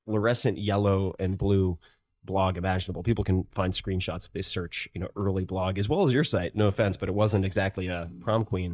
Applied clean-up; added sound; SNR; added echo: neural mask model DeepFilterNet 3.